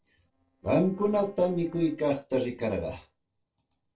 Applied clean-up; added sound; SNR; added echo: neural separator model SepFormer DNS4.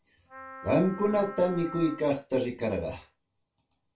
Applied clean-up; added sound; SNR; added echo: none; Wind instrument, woodwind instrument; 14 dB; reverberation time 0.2 s.